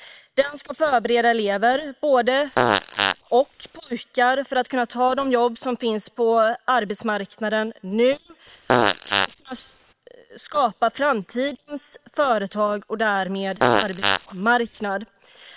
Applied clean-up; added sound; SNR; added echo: neural separator model SepFormer WHAM!.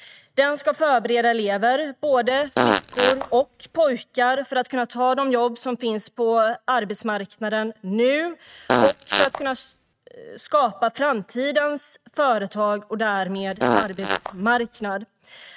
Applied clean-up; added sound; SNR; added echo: neural mask model RNNoise.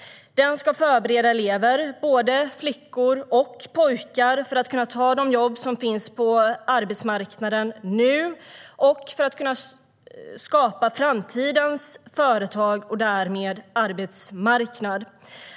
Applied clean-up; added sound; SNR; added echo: none; none; none; none.